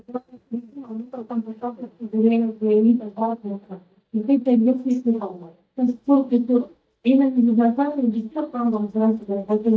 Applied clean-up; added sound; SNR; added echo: neural mask model DeepFilterNet 3.